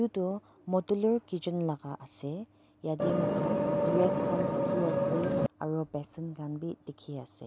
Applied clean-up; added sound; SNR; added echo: none; Vehicle; -5 dB; none.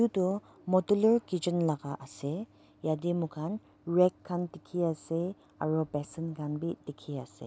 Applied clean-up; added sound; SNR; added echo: none; none; none; none.